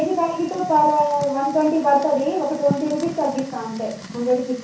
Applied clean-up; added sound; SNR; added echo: none; Fire; 15 dB; reverberation time 0.6 s.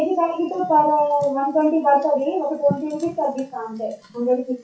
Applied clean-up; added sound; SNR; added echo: classical method WPE with log-MMSE.